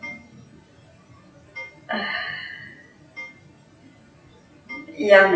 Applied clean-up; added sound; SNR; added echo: classical method WPE with log-MMSE.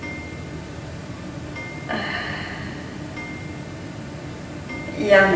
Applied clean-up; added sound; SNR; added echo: none; Clock; 17 dB; reverberation time 2.7 s.